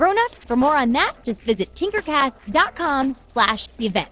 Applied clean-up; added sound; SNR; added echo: neural separator model SepFormer DNS4.